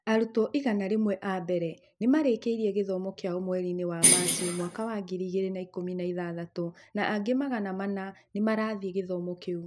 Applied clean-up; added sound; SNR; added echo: none; Bell; -4 dB; none.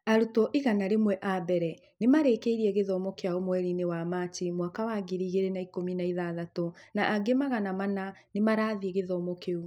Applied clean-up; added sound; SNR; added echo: none; none; none; none.